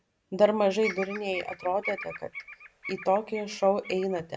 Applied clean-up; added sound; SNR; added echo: none; Bird vocalization, bird call, bird song; 13 dB; none.